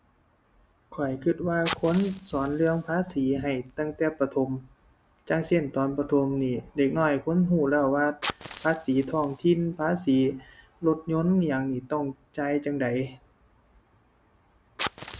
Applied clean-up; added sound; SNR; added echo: none; Fire; 14 dB; none.